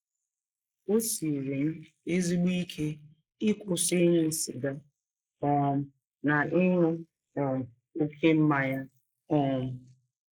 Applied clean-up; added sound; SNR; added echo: neural mask model Resemble Enhance denoiser.